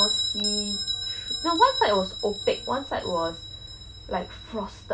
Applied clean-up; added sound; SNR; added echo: none; Bell; 3 dB; none.